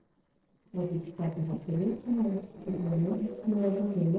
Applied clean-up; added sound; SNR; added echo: neural separator model SepFormer DNS4.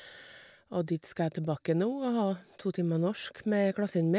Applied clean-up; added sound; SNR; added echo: none; none; none; none.